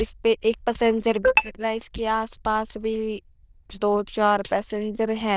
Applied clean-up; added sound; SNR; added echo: neural diffusion model UNIVERSE++.